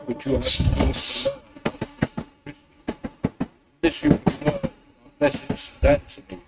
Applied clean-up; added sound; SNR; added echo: neural mask model RNNoise.